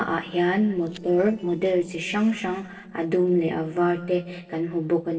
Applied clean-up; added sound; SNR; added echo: neural separator model SepFormer DNS4.